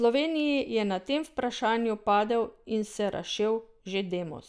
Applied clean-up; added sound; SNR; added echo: none; none; none; none.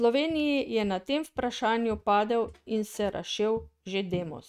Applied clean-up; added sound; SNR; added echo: neural mask model RNNoise.